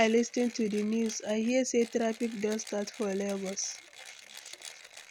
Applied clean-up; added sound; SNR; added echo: none; Mechanisms; 18 dB; none.